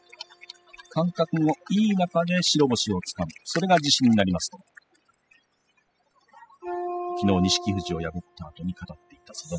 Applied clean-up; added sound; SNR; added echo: classical method spectral subtraction.